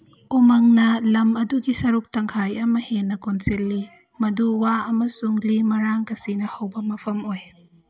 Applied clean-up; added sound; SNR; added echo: none; none; none; none.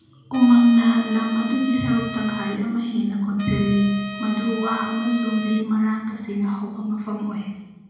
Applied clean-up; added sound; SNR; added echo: none; Trumpet; 14 dB; reverberation time 1.0 s.